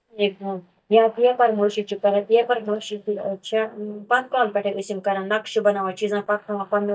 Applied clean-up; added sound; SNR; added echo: neural mask model DeepFilterNet 3.